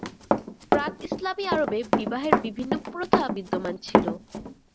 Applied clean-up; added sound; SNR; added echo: none; Run; -5 dB; none.